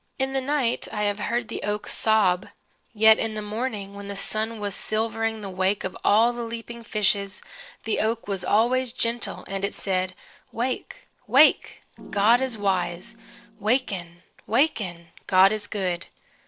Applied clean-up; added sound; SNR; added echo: neural separator model SepFormer DNS4.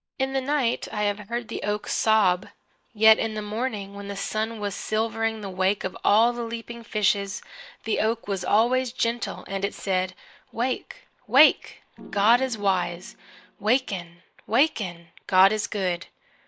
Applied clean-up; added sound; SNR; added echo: neural mask model DeepFilterNet 3.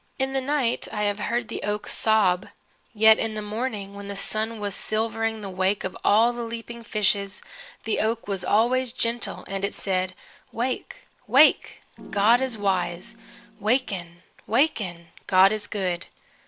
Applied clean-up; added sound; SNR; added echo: none; Piano; 19 dB; none.